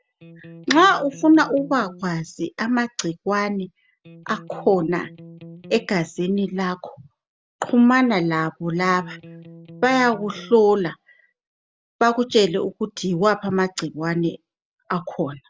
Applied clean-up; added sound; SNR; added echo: none; Electric guitar; 19 dB; none.